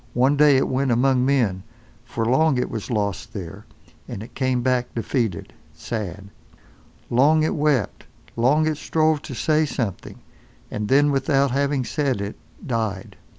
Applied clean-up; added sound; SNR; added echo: none; none; none; none.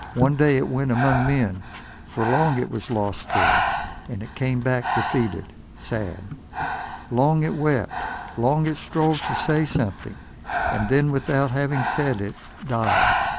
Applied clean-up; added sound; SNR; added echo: none; Breathing; 4 dB; none.